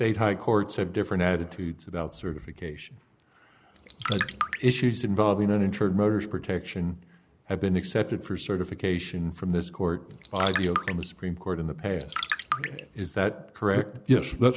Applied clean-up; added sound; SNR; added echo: none; Trickle, dribble; 6 dB; none.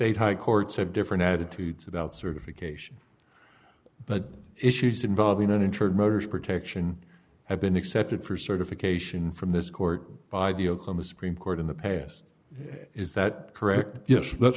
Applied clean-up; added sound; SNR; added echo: none; none; none; none.